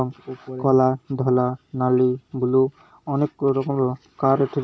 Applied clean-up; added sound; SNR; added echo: none; none; none; none.